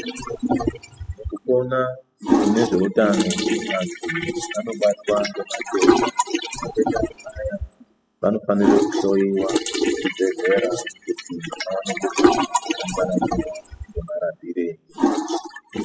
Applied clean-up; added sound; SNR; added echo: classical method spectral subtraction.